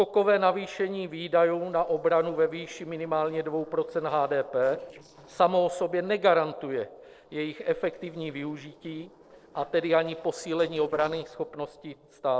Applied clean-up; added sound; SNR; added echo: neural separator model SepFormer DNS4.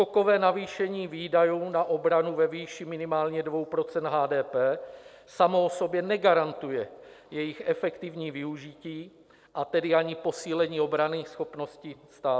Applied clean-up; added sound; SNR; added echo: none; none; none; none.